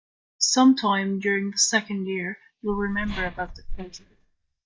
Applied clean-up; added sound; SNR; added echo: neural mask model DeepFilterNet 3.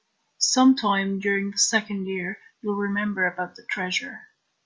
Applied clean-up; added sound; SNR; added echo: none; none; none; none.